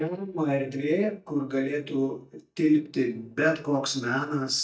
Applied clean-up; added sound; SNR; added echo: neural mask model DeepFilterNet 3.